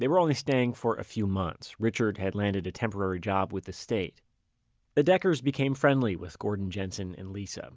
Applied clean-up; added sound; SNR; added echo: none; none; none; none.